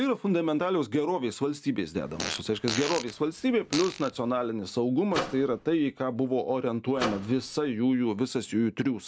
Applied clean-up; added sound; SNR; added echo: none; Microwave oven + Fart; 9 dB; none.